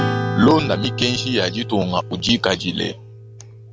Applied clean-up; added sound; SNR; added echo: none; Acoustic guitar / Strum; 6 dB; none.